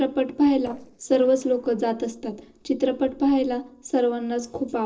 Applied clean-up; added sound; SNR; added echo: neural separator model SepFormer DNS4.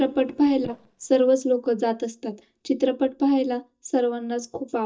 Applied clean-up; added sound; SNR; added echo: neural mask model DeepFilterNet 3.